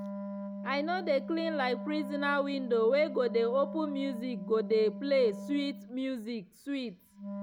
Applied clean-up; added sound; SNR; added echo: none; Wind instrument, woodwind instrument; 10 dB; none.